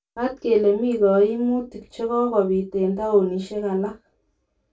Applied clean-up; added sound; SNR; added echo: none; none; none; reverberation time 0.2 s.